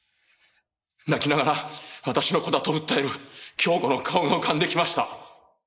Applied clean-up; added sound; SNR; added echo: neural mask model Resemble Enhance denoiser.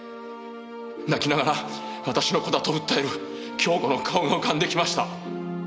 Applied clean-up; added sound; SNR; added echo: none; none; none; none.